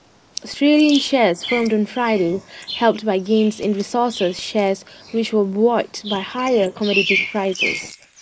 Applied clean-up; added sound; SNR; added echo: neural mask model Resemble Enhance denoiser.